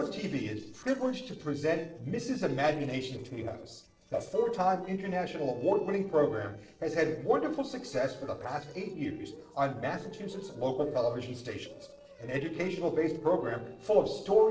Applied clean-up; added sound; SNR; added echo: neural separator model SepFormer DNS4.